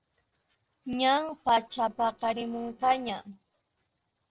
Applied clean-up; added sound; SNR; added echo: neural separator model SepFormer DNS4.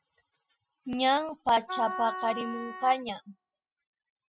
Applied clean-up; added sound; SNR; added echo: classical method spectral subtraction.